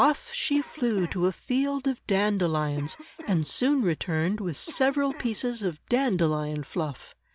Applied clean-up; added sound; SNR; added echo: none; Cough; 18 dB; none.